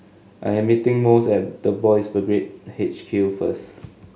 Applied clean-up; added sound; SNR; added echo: none; none; none; none.